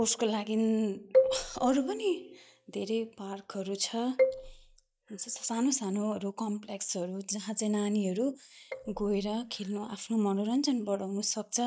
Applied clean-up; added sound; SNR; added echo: neural mask model DeepFilterNet 3.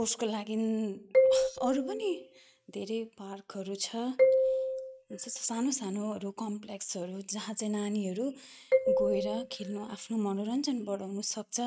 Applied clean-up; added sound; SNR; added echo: neural mask model RNNoise.